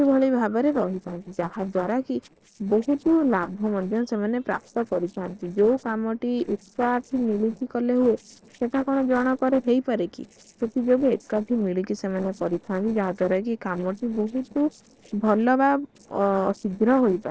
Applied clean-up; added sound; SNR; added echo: neural separator model SepFormer DNS4.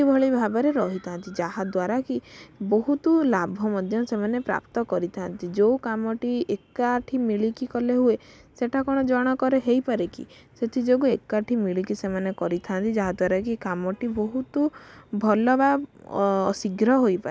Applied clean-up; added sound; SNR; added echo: none; none; none; none.